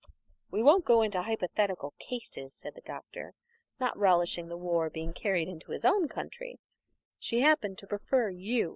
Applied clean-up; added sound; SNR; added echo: none; none; none; none.